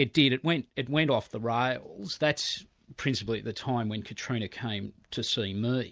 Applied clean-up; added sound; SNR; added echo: none; none; none; none.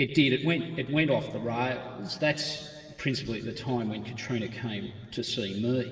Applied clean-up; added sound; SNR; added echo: none; none; none; reverberation time 2.5 s.